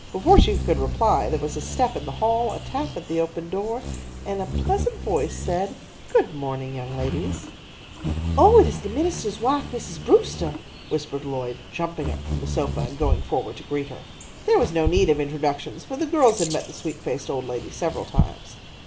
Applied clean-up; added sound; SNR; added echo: none; Bird vocalization, bird call, bird song; 5 dB; reverberation time 0.8 s.